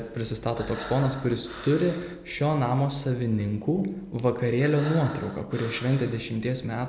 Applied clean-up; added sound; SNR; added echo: none; Breathing; 15 dB; none.